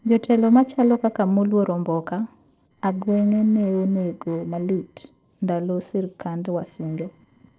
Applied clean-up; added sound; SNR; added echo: neural separator model SepFormer DNS4.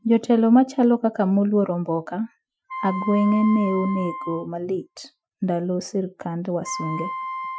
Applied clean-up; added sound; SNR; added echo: classical method Wiener filter.